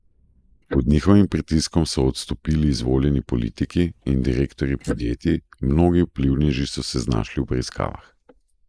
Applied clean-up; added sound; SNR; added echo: neural mask model Resemble Enhance denoiser.